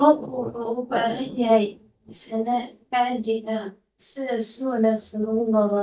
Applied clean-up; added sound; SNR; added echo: neural mask model DeepFilterNet 3.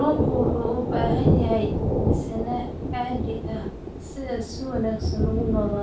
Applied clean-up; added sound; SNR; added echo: none; Thunder; -3 dB; reverberation time 0.3 s.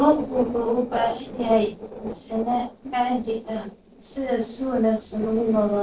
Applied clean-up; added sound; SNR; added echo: neural separator model SepFormer DNS4.